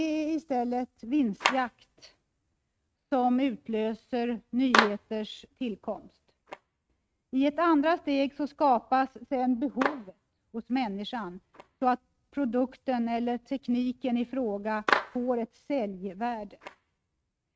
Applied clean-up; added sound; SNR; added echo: neural mask model RNNoise.